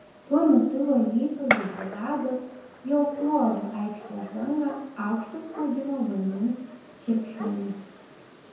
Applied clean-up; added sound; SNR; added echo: none; Gunshot, gunfire; 11 dB; reverberation time 0.9 s.